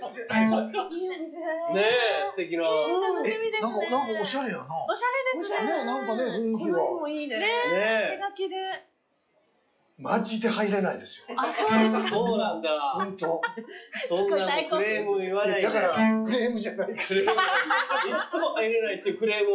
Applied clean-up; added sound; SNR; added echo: classical method log-MMSE.